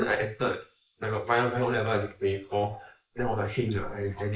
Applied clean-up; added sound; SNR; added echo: neural mask model Resemble Enhance denoiser.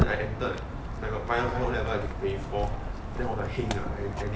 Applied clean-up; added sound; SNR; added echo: none; Walk, footsteps; 1 dB; none.